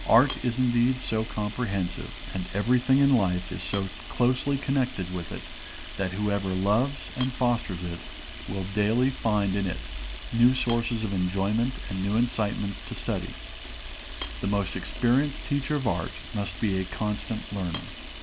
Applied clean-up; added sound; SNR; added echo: none; Camera; 9 dB; none.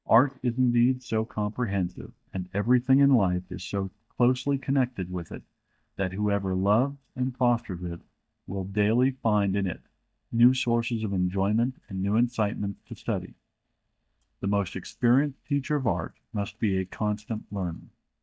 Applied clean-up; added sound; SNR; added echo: neural mask model DeepFilterNet 3.